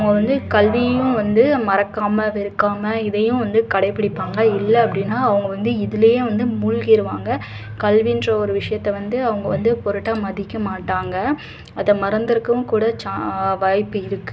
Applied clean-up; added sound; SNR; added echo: none; none; none; none.